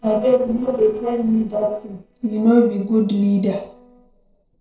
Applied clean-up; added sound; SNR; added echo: neural separator model SepFormer DNS4.